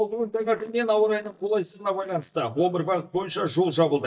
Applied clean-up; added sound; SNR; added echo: neural mask model DeepFilterNet 3.